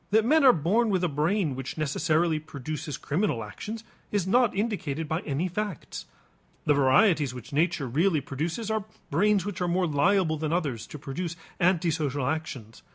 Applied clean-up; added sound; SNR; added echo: none; none; none; none.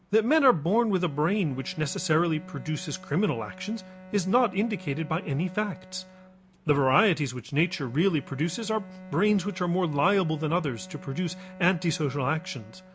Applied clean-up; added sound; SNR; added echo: none; Bowed string instrument; 19 dB; none.